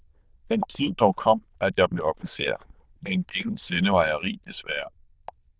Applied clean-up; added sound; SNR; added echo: neural diffusion model UNIVERSE++.